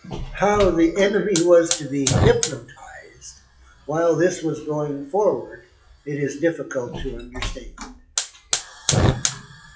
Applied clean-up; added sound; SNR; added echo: classical method WPE with log-MMSE.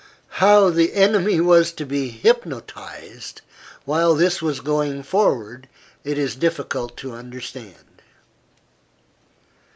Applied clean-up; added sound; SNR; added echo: none; none; none; none.